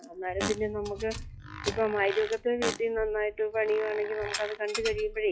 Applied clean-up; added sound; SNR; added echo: classical method log-MMSE.